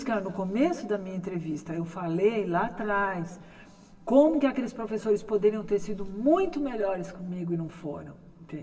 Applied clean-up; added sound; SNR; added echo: none; none; none; reverberation time 2.3 s.